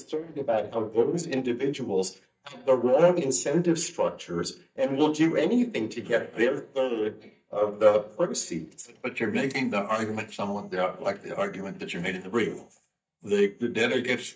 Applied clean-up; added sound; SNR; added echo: neural mask model DeepFilterNet 3.